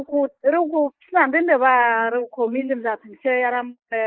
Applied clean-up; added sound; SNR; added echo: neural mask model Resemble Enhance denoiser.